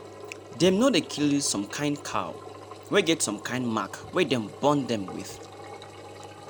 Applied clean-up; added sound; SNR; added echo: none; Engine; 15 dB; none.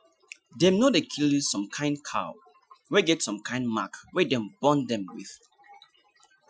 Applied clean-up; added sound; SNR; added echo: classical method Wiener filter.